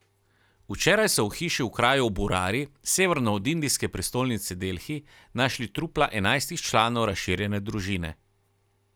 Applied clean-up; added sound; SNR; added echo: none; none; none; none.